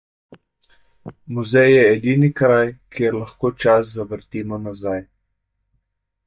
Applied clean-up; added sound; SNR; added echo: neural mask model DeepFilterNet 3.